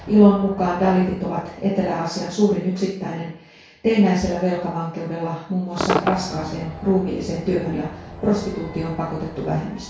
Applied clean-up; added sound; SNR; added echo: none; Crowd / Cheering / Fireworks; 12 dB; reverberation time 0.6 s.